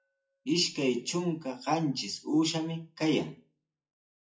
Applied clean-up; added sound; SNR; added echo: classical method WPE with log-MMSE.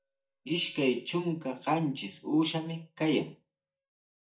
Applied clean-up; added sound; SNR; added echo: neural mask model DeepFilterNet 3.